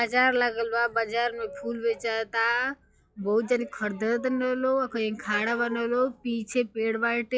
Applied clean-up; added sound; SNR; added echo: classical method log-MMSE.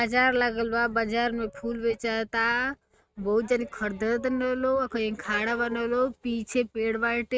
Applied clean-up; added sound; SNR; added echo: neural mask model RNNoise.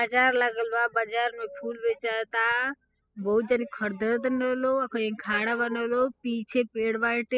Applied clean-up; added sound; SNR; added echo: classical method spectral subtraction.